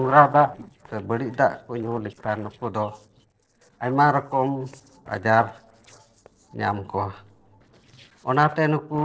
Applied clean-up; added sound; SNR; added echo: neural separator model SepFormer DNS4.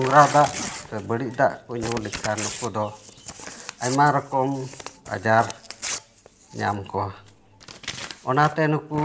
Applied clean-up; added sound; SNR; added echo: none; Crumpling, crinkling / Tearing; 12 dB; reverberation time 0.5 s.